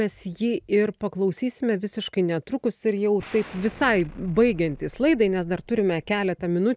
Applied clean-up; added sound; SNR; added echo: none; Explosion; 20 dB; none.